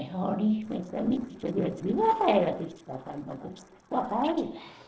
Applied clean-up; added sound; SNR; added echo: neural separator model SepFormer DNS4.